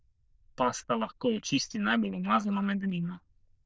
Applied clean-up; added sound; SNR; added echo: neural diffusion model UNIVERSE++.